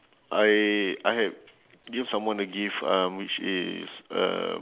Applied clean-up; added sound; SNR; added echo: none; none; none; none.